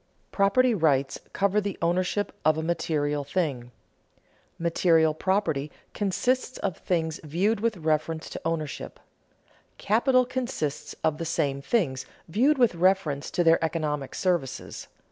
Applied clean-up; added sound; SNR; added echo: none; none; none; none.